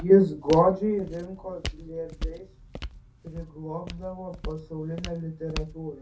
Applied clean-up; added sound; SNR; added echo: none; Walk, footsteps; 12 dB; reverberation time 0.3 s.